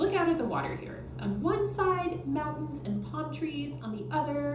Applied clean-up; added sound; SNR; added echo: none; none; none; reverberation time 0.6 s.